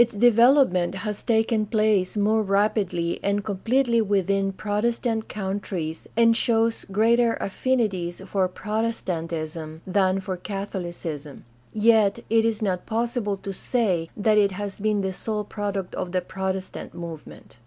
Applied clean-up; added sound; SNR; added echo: none; none; none; none.